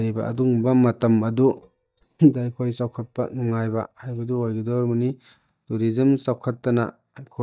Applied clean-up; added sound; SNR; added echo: neural mask model DeepFilterNet 3.